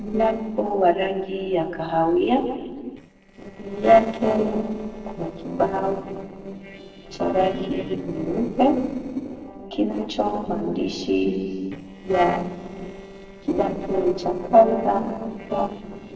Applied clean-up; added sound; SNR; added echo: neural separator model SepFormer DNS4.